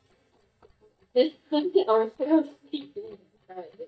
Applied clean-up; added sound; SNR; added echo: neural mask model DeepFilterNet 3.